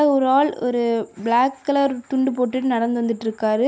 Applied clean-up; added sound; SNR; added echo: none; none; none; none.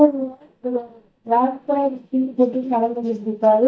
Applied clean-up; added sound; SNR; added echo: neural mask model DeepFilterNet 3.